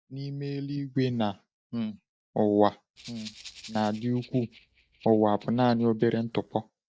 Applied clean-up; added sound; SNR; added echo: neural mask model DeepFilterNet 3.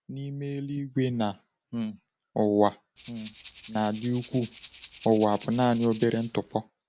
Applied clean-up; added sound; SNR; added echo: none; Rattle (instrument); 17 dB; none.